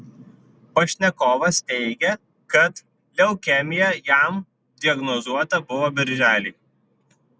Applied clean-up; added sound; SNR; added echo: none; none; none; none.